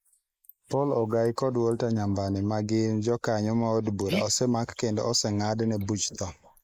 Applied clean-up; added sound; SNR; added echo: neural mask model Resemble Enhance denoiser.